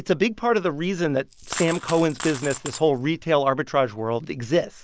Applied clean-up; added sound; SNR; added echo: none; Coin (dropping); 13 dB; none.